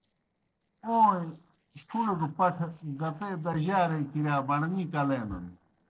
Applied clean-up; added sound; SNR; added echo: neural separator model SepFormer DNS4.